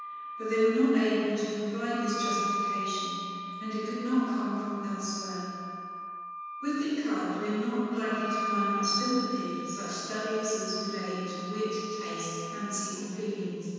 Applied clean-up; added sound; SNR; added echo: none; Wind instrument, woodwind instrument; 6 dB; reverberation time 2.1 s.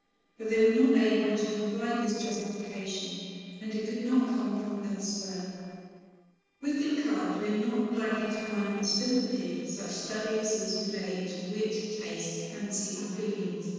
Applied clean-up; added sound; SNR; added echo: neural separator model SepFormer DNS4.